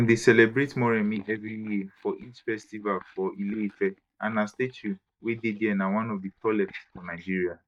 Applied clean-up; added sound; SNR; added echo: neural mask model DeepFilterNet 3.